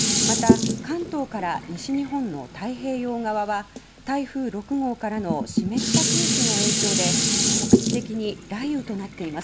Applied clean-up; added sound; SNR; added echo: none; Dishes, pots, and pans; -4 dB; none.